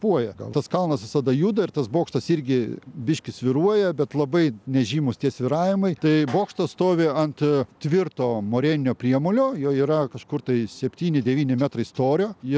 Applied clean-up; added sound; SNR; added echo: none; none; none; none.